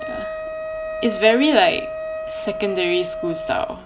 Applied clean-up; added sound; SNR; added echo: none; Wind instrument, woodwind instrument; 7 dB; none.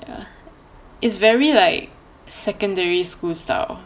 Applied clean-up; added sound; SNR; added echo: none; none; none; none.